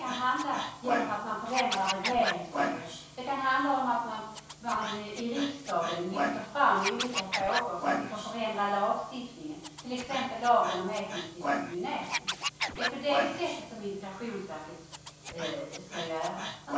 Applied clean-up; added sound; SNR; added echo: none; Scratching (performance technique); 5 dB; reverberation time 0.7 s.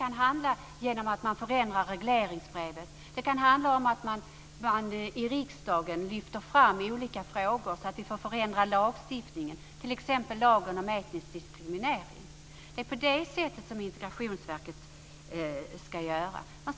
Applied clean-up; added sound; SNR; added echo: none; none; none; none.